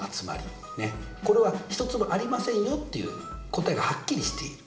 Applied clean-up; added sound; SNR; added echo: none; Drum kit; 13 dB; reverberation time 1.2 s.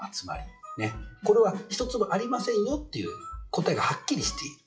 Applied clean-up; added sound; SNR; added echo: classical method WPE with log-MMSE.